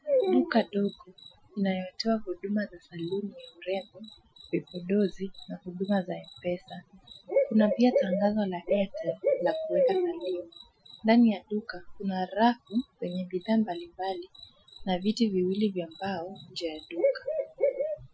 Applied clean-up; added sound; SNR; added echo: classical method Wiener filter.